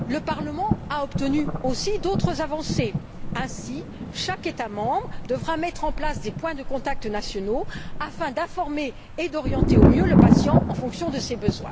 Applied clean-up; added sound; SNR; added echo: none; Thunder; -4 dB; none.